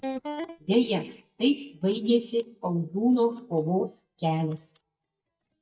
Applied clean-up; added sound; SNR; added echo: neural mask model DeepFilterNet 3.